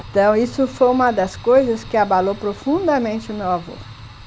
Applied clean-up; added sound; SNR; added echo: none; Fire; 19 dB; none.